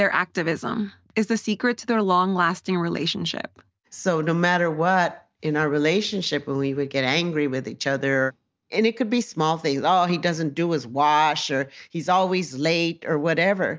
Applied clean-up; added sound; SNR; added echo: none; none; none; none.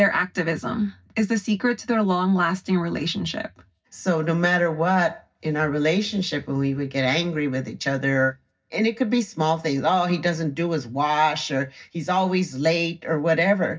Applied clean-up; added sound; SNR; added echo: none; none; none; reverberation time 0.4 s.